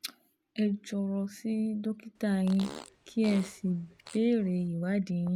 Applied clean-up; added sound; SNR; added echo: none; Fart; 17 dB; none.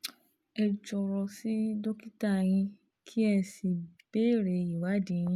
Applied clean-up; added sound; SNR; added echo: none; none; none; none.